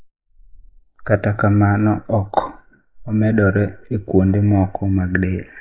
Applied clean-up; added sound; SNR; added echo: neural mask model Resemble Enhance denoiser.